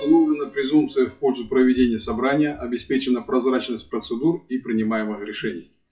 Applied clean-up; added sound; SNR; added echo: classical method WPE with log-MMSE.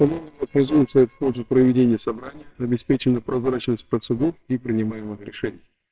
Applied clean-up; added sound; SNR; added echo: neural separator model SepFormer WHAMR!.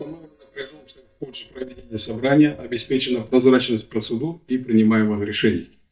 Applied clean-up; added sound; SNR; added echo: neural mask model DeepFilterNet 3.